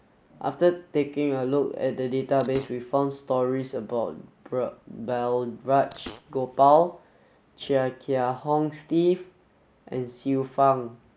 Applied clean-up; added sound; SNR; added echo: none; Fart; 20 dB; none.